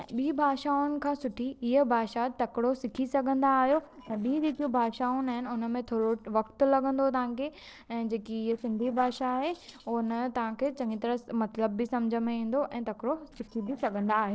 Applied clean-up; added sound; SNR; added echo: neural separator model SepFormer DNS4.